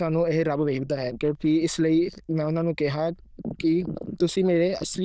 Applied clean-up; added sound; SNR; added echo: neural diffusion model UNIVERSE++.